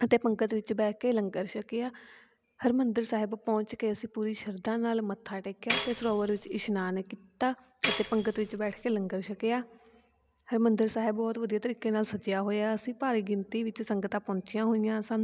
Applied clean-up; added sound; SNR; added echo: none; Tambourine; 7 dB; none.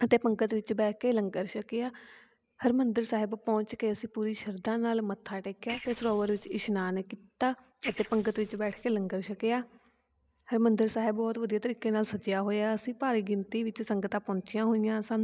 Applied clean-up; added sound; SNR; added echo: neural mask model Resemble Enhance denoiser.